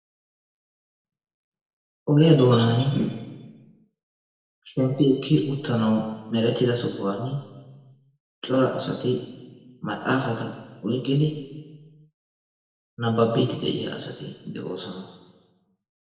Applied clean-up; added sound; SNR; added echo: none; none; none; reverberation time 1.3 s.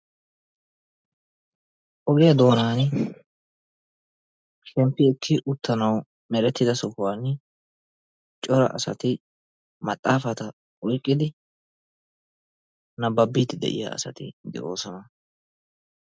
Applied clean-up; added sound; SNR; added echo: none; none; none; none.